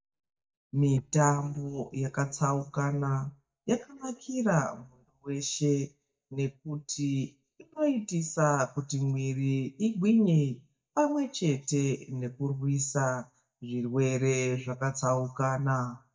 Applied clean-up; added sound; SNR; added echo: neural mask model DeepFilterNet 3.